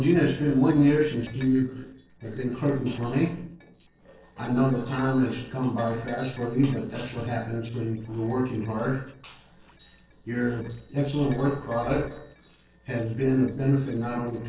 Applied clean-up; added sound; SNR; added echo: neural separator model SepFormer DNS4.